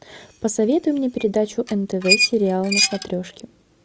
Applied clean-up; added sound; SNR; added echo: none; Squeak; 3 dB; none.